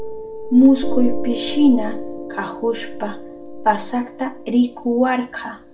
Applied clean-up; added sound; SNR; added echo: none; Piano; 6 dB; reverberation time 0.4 s.